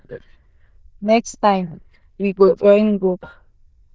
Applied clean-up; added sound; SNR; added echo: neural diffusion model UNIVERSE++.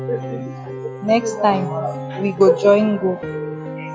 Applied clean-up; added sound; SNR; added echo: none; Piano; 10 dB; none.